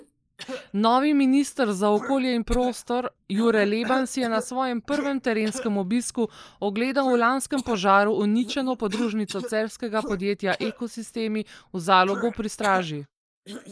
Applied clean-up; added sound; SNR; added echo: neural mask model Resemble Enhance denoiser.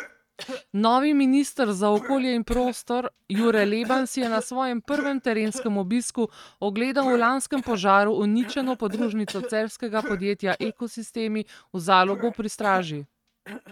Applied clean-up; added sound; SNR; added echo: neural mask model RNNoise.